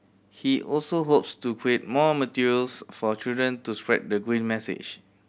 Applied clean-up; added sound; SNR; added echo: none; none; none; none.